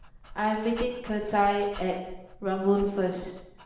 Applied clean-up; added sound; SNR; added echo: none; Dog; 15 dB; reverberation time 0.9 s.